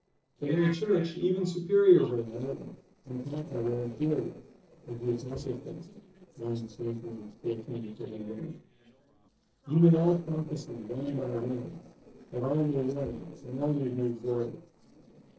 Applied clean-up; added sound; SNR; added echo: neural separator model SepFormer DNS4.